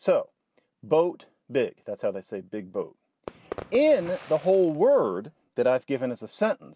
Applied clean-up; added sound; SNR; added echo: none; Fireworks; 17 dB; none.